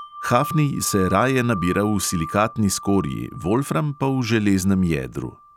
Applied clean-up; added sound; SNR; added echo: none; Wind chime; 14 dB; none.